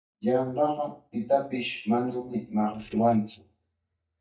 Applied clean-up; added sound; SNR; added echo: neural mask model DeepFilterNet 3.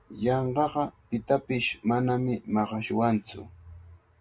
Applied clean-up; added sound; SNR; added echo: none; none; none; none.